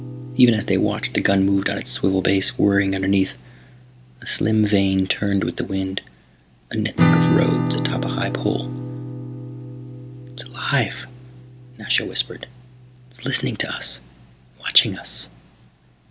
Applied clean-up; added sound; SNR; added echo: none; Acoustic guitar / Strum; 6 dB; none.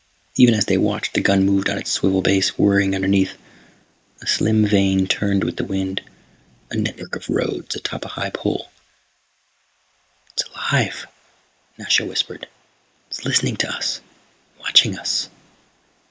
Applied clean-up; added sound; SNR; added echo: neural mask model Resemble Enhance denoiser.